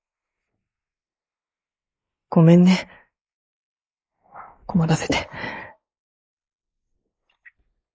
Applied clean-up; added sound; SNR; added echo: neural mask model Resemble Enhance denoiser.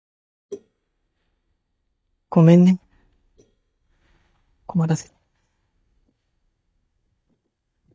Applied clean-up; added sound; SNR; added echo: neural mask model DeepFilterNet 3.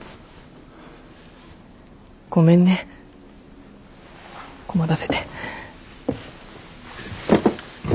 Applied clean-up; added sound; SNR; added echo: none; none; none; none.